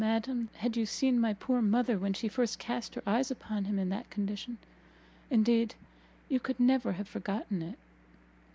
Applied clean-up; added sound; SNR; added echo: none; none; none; none.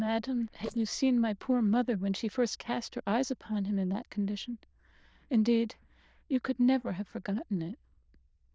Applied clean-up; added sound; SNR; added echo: neural diffusion model UNIVERSE++.